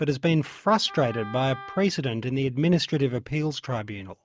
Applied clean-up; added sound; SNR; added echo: neural mask model RNNoise.